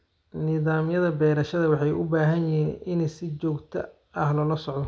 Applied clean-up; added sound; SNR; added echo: none; none; none; none.